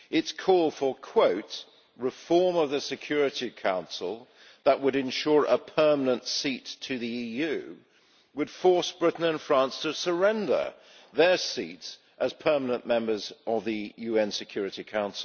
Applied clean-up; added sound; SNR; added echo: none; none; none; none.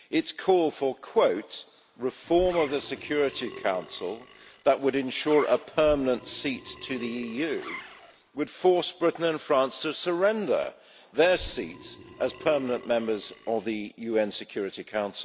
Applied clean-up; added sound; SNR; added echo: none; Zipper (clothing) + Burping, eructation; 17 dB; none.